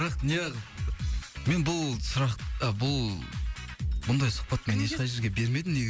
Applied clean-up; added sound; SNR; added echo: none; none; none; none.